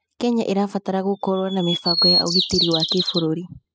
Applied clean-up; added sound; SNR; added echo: classical method spectral subtraction.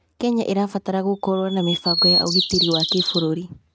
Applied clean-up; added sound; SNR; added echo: neural mask model RNNoise.